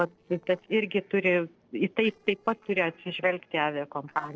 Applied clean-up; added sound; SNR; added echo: neural separator model SepFormer DNS4.